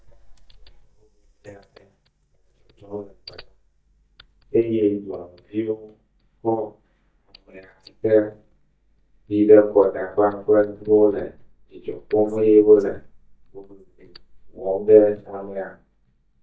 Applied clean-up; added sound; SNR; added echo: neural mask model DeepFilterNet 3.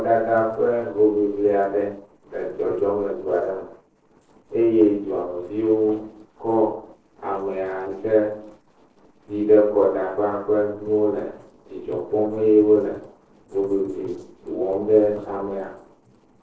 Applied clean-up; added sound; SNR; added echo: neural separator model SepFormer DNS4.